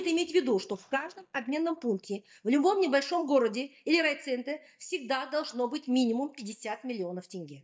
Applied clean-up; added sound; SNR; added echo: neural mask model DeepFilterNet 3.